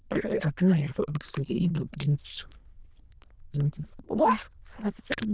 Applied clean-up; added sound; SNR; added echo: neural diffusion model UNIVERSE++.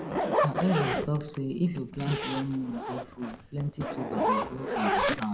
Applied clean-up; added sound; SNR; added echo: none; Zipper (clothing); -1 dB; none.